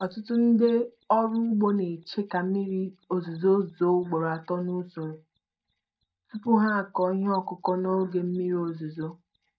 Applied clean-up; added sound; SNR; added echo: neural mask model DeepFilterNet 3.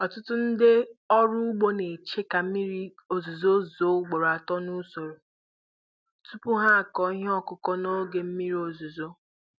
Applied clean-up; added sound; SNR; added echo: none; none; none; none.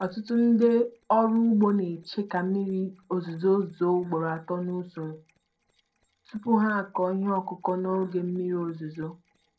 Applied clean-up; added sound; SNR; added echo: neural separator model SepFormer DNS4.